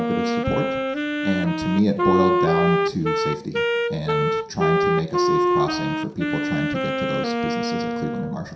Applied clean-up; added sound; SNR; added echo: none; Wind instrument, woodwind instrument; -3 dB; reverberation time 0.7 s.